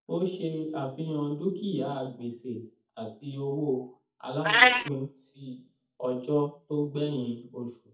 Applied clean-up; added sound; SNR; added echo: neural mask model DeepFilterNet 3.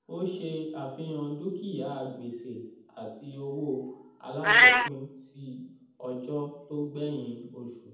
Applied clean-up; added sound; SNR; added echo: none; Meow; -5 dB; reverberation time 0.8 s.